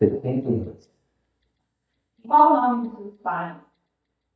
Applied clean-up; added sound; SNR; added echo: neural mask model DeepFilterNet 3.